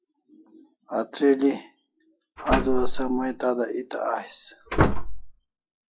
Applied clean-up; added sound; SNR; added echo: classical method log-MMSE.